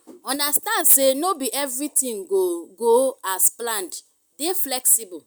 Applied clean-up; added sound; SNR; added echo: none; none; none; none.